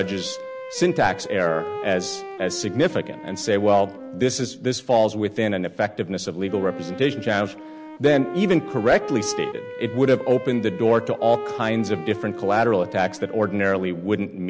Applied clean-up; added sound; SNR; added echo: none; Wind instrument, woodwind instrument; 12 dB; none.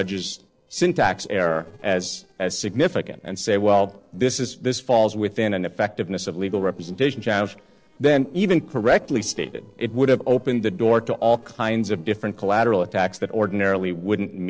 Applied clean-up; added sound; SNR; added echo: neural separator model SepFormer DNS4.